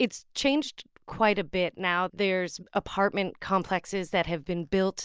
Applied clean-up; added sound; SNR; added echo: none; none; none; none.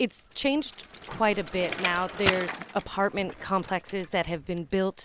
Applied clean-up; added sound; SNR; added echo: none; Bicycle; 7 dB; none.